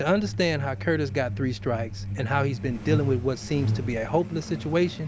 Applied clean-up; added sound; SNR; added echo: none; Truck; 5 dB; none.